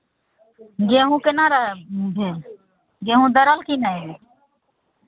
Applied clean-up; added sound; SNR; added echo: none; none; none; none.